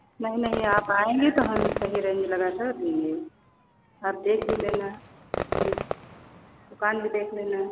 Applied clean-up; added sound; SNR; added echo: none; Fireworks; 7 dB; none.